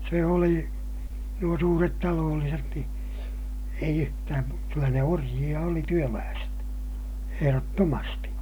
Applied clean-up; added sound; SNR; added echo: none; none; none; none.